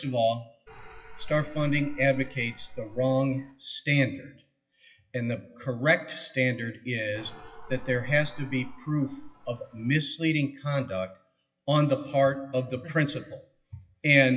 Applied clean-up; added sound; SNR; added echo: classical method WPE with log-MMSE.